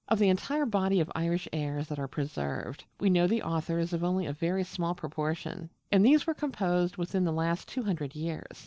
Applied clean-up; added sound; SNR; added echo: none; none; none; none.